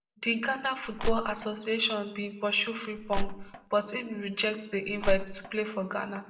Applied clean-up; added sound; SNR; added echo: none; Crushing; 0 dB; reverberation time 0.6 s.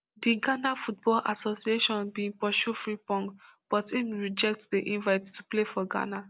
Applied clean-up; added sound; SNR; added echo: none; none; none; none.